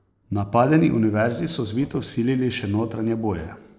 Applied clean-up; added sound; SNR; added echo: neural separator model SepFormer DNS4.